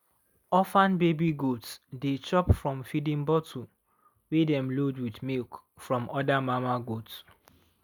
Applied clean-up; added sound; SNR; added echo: none; none; none; none.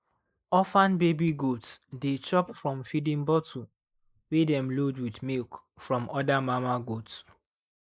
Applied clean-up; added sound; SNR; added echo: neural mask model Resemble Enhance denoiser.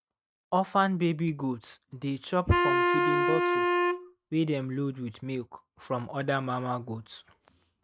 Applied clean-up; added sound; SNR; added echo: neural mask model RNNoise.